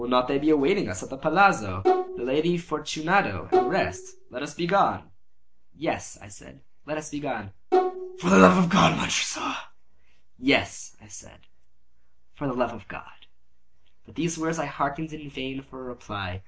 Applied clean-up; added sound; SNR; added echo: none; Bowed string instrument; 1 dB; none.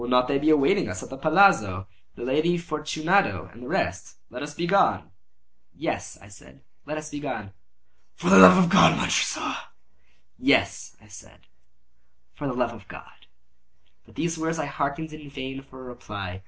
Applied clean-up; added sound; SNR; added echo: none; none; none; none.